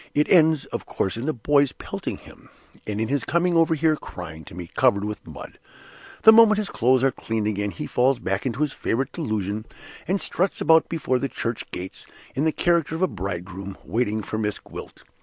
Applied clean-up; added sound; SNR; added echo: none; none; none; none.